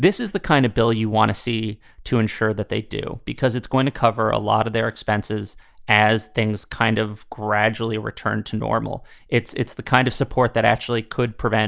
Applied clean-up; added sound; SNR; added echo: none; none; none; none.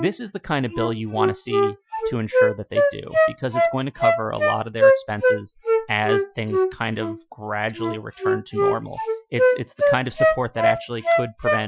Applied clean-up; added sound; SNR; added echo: classical method Wiener filter.